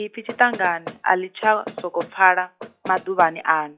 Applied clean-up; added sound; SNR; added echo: classical method log-MMSE.